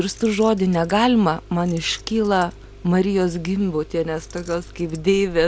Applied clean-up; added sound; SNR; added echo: none; Engine starting + Keys jangling; 19 dB; none.